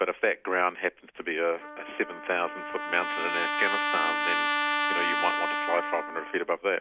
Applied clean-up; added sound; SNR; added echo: none; Trumpet; 1 dB; none.